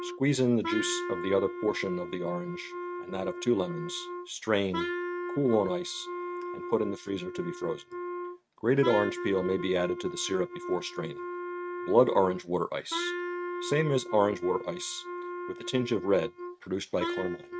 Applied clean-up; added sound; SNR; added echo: neural mask model RNNoise.